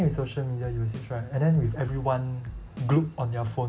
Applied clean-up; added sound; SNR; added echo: none; Drum kit; 16 dB; none.